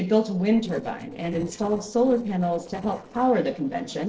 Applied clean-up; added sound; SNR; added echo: neural separator model SepFormer DNS4.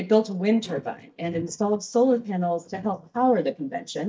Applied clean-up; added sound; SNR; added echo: neural mask model DeepFilterNet 3.